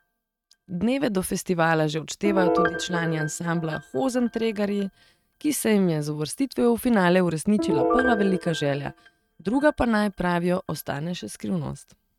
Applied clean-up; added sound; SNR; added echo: neural mask model RNNoise.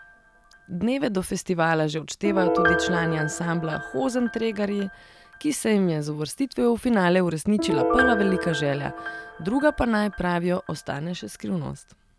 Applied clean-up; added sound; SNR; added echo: none; Piano; 6 dB; none.